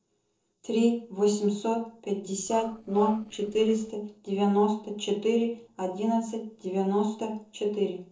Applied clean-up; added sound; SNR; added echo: neural separator model SepFormer DNS4.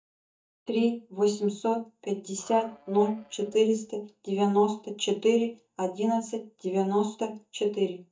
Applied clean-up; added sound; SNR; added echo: neural mask model DeepFilterNet 3.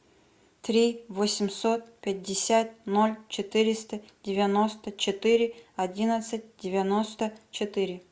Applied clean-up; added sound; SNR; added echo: none; none; none; none.